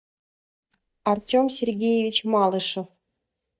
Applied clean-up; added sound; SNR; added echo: neural mask model DeepFilterNet 3.